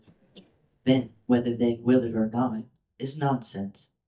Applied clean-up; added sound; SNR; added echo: neural mask model DeepFilterNet 3.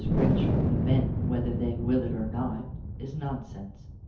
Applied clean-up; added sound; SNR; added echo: none; Wind; -3 dB; reverberation time 0.5 s.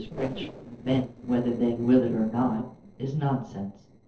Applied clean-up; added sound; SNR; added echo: neural separator model SepFormer DNS4.